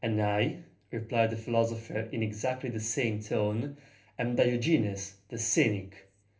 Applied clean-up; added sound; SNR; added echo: none; none; none; reverberation time 0.3 s.